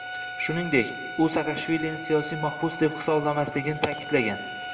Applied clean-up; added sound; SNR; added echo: none; Bowed string instrument; 9 dB; reverberation time 1.5 s.